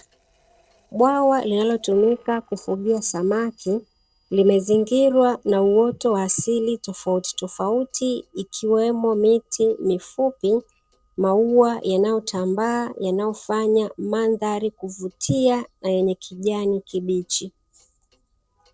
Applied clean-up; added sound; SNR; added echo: neural separator model SepFormer DNS4.